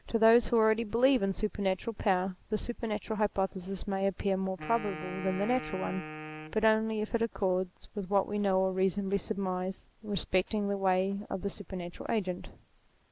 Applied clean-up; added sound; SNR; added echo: none; Wind instrument, woodwind instrument; 12 dB; none.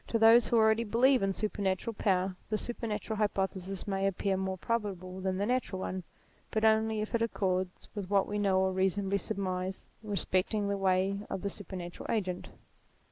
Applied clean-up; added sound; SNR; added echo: none; none; none; none.